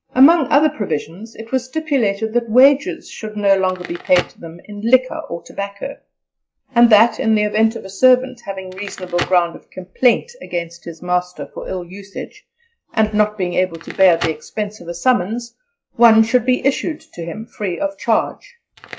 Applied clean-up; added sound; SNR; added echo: classical method log-MMSE.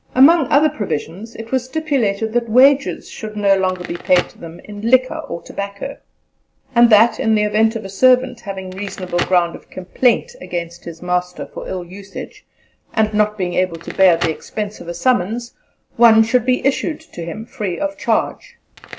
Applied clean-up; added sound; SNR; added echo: none; Crackle; 18 dB; none.